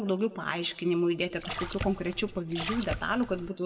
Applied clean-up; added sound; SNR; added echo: none; Splash, splatter; 8 dB; reverberation time 0.9 s.